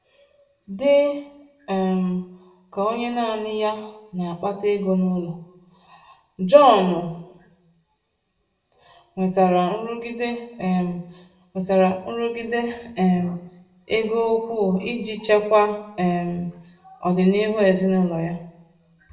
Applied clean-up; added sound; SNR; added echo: none; none; none; reverberation time 0.6 s.